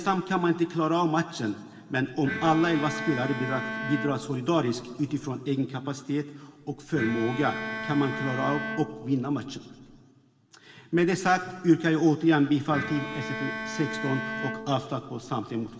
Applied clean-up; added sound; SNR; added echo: none; Bowed string instrument; 8 dB; reverberation time 1.6 s.